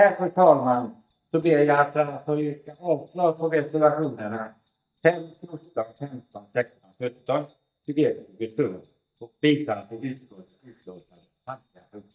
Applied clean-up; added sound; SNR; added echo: neural mask model DeepFilterNet 3.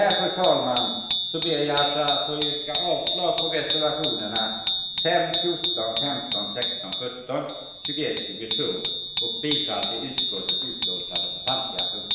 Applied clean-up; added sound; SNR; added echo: none; Bicycle bell; -1 dB; reverberation time 0.9 s.